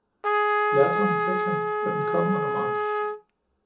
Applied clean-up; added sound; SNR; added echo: none; Trumpet; -5 dB; reverberation time 0.6 s.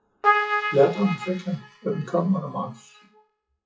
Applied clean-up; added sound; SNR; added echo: classical method WPE with log-MMSE.